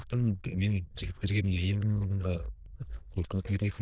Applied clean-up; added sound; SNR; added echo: neural diffusion model UNIVERSE++.